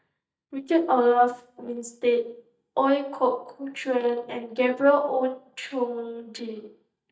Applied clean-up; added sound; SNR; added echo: neural mask model DeepFilterNet 3.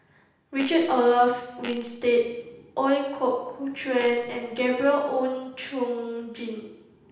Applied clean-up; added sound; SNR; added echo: none; Fart; 17 dB; reverberation time 0.9 s.